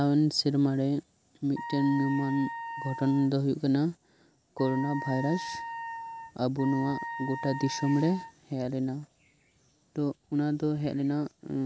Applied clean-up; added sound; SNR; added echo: none; Wind instrument, woodwind instrument; 9 dB; none.